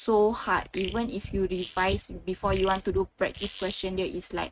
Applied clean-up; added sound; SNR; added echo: neural mask model RNNoise.